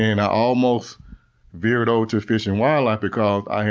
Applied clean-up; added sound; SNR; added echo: none; none; none; none.